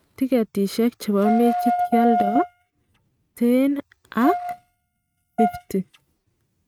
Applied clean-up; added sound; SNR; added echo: neural mask model RNNoise.